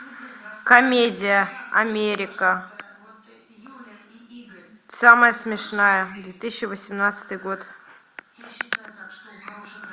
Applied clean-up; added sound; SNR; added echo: none; none; none; none.